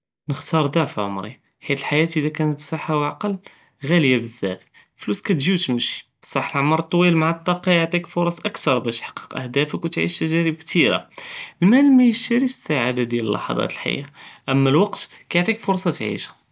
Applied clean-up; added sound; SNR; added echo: none; none; none; none.